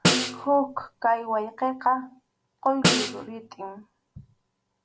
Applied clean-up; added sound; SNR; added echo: none; Snare drum; -1 dB; none.